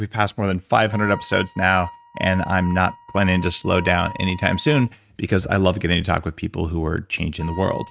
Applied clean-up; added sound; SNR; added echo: neural mask model RNNoise.